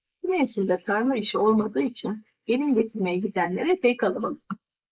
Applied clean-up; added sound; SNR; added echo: neural mask model Resemble Enhance denoiser.